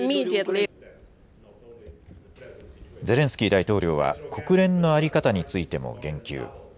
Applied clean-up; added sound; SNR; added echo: none; none; none; none.